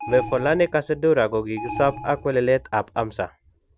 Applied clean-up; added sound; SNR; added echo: none; Alarm; 13 dB; none.